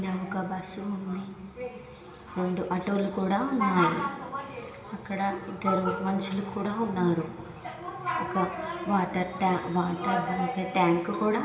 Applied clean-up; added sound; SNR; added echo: none; none; none; reverberation time 2.1 s.